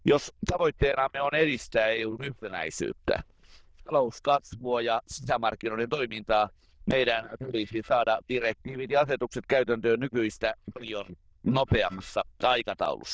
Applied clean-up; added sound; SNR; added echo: neural diffusion model UNIVERSE++.